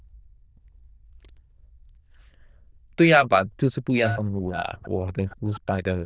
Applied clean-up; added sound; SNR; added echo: neural diffusion model UNIVERSE++.